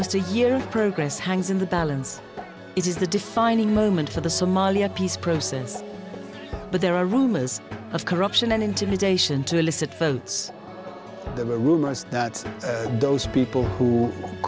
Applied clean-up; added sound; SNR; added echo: none; none; none; none.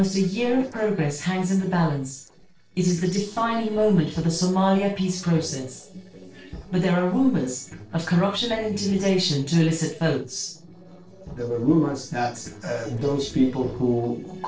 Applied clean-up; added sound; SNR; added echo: neural separator model SepFormer DNS4.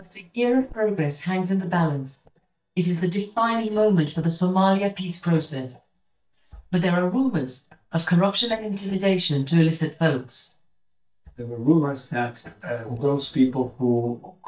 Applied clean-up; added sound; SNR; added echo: neural mask model DeepFilterNet 3.